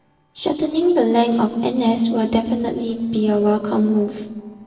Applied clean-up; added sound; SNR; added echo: neural separator model SepFormer DNS4.